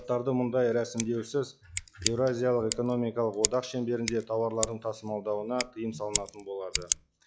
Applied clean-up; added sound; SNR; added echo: classical method log-MMSE.